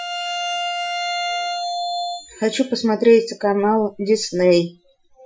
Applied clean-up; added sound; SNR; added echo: classical method Wiener filter.